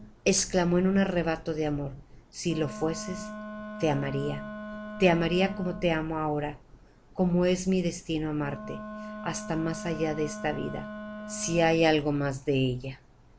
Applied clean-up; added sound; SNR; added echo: none; Wind instrument, woodwind instrument; 13 dB; none.